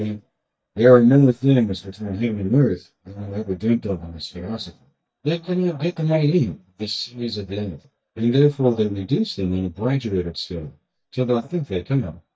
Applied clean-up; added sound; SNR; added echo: neural mask model DeepFilterNet 3.